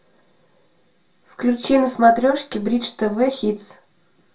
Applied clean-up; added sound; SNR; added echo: none; none; none; reverberation time 0.2 s.